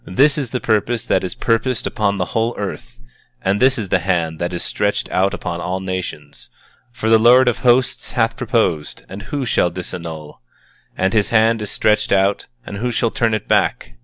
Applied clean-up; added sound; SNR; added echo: none; none; none; none.